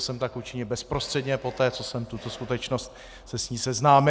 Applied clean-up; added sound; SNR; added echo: none; none; none; none.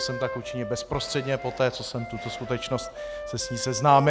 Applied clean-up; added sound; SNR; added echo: none; Wind instrument, woodwind instrument; 11 dB; none.